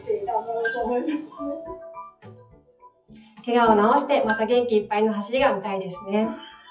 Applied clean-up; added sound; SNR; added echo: classical method WPE with log-MMSE.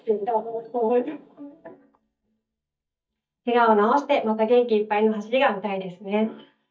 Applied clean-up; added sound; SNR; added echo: neural mask model DeepFilterNet 3.